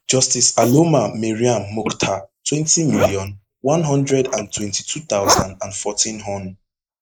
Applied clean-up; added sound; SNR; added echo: neural mask model Resemble Enhance denoiser.